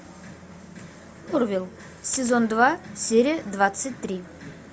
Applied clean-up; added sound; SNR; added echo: none; none; none; none.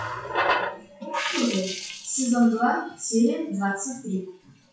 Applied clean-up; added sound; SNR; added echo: classical method WPE with log-MMSE.